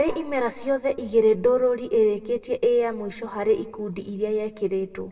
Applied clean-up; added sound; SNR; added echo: none; none; none; reverberation time 0.9 s.